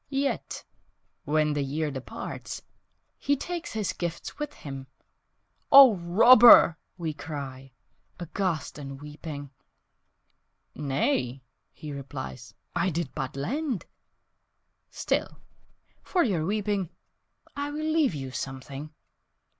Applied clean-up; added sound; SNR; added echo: none; none; none; none.